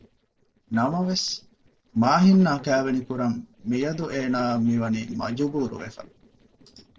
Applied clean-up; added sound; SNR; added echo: neural separator model SepFormer DNS4.